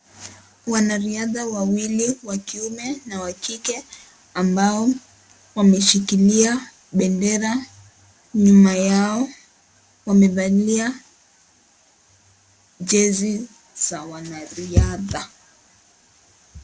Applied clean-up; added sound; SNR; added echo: none; none; none; none.